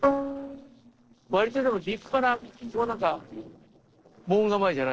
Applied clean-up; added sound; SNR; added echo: neural separator model SepFormer DNS4.